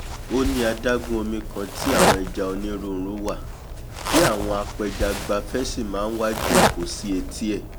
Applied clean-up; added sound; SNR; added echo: none; Zipper (clothing); 0 dB; none.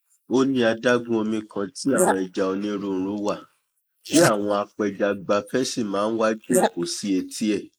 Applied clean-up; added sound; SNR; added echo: neural mask model Resemble Enhance denoiser.